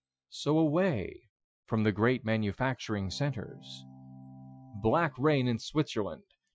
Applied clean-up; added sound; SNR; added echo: classical method Wiener filter.